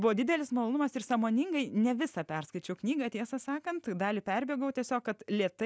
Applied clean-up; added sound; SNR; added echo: none; none; none; none.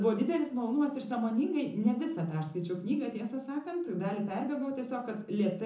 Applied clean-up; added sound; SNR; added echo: none; none; none; reverberation time 0.6 s.